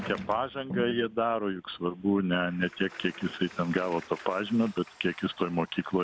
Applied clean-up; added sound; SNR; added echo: none; Sliding door; 15 dB; none.